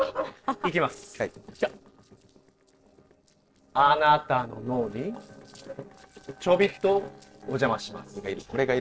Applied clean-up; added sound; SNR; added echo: neural separator model SepFormer DNS4.